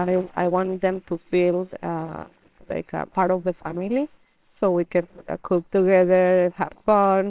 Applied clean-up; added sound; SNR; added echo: neural separator model SepFormer WHAMR!.